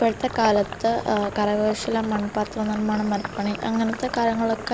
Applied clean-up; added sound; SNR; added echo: none; Sink (filling or washing); 13 dB; none.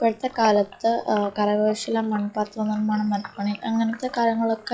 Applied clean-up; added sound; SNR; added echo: classical method log-MMSE.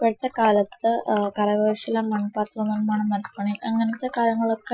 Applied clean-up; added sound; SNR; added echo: classical method Wiener filter.